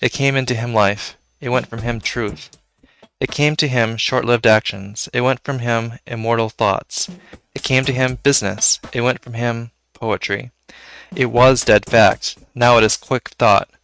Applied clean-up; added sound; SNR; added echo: neural mask model RNNoise.